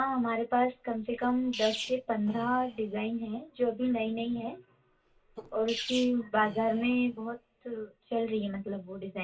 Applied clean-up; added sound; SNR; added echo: none; Sneeze; 14 dB; reverberation time 0.1 s.